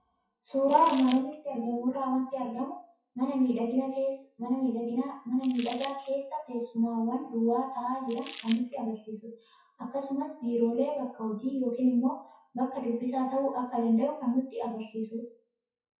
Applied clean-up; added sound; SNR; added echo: classical method WPE with log-MMSE.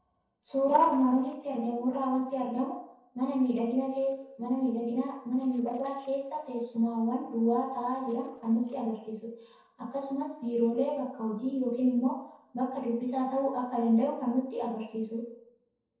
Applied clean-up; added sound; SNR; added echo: neural separator model SepFormer DNS4.